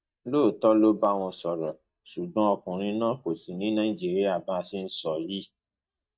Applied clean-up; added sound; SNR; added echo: neural mask model DeepFilterNet 3.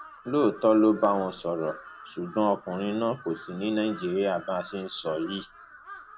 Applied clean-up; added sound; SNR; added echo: none; Crow; 18 dB; none.